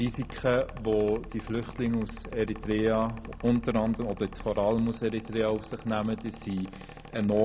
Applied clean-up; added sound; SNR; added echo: none; Mechanical fan; 14 dB; none.